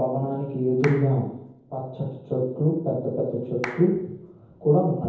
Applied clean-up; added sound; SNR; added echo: none; Clapping; 16 dB; reverberation time 0.9 s.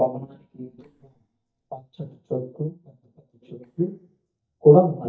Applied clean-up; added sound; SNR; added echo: neural mask model DeepFilterNet 3.